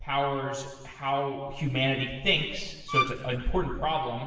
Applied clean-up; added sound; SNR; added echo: none; Bowed string instrument; 0 dB; reverberation time 1.3 s.